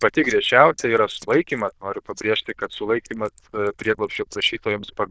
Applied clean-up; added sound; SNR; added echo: neural diffusion model UNIVERSE++.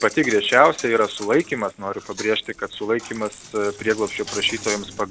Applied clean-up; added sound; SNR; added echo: none; Coin (dropping) + Coin (dropping); 16 dB; none.